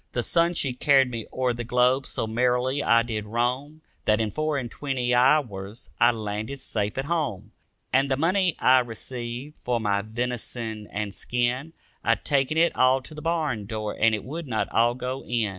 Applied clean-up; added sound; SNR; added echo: none; none; none; none.